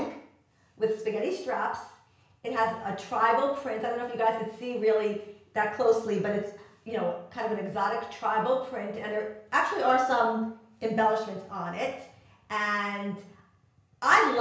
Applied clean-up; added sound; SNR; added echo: none; none; none; reverberation time 0.5 s.